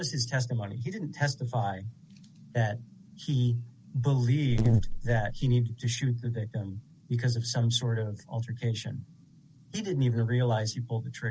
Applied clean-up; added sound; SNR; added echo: none; Buzz; -4 dB; none.